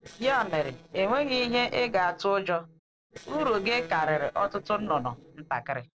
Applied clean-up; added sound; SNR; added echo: neural separator model SepFormer DNS4.